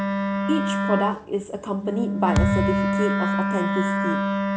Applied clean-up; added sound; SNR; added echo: none; Thump, thud + Wind instrument, woodwind instrument; -4 dB; none.